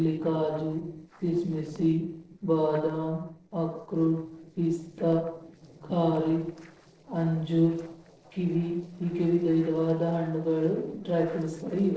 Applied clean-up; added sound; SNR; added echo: neural separator model SepFormer DNS4.